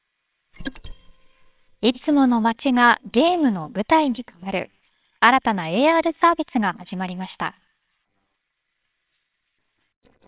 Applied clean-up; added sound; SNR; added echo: neural separator model SepFormer WHAMR!.